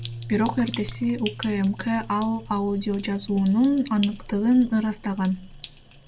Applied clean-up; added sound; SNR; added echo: none; Piano + Sink (filling or washing); 15 dB; none.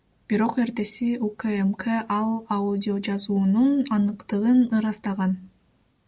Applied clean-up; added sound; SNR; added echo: none; none; none; none.